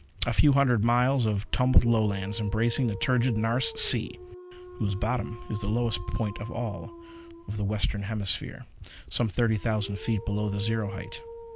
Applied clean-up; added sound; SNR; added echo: none; Dog; 18 dB; none.